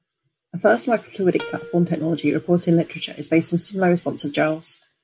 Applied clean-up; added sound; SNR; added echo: none; Plucked string instrument; 20 dB; none.